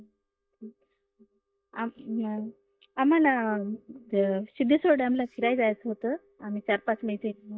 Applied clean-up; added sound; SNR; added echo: neural mask model DeepFilterNet 3.